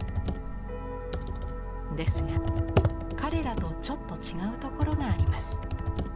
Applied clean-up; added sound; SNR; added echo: none; Computer keyboard; -2 dB; none.